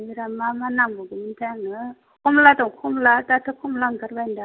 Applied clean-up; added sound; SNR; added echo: none; none; none; none.